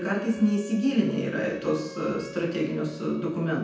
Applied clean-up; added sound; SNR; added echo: none; Wind instrument, woodwind instrument; 17 dB; reverberation time 0.9 s.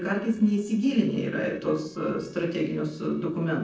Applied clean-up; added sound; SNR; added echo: neural separator model SepFormer DNS4.